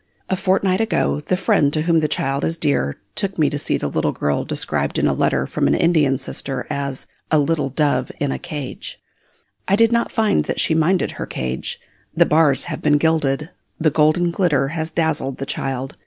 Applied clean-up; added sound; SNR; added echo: none; none; none; none.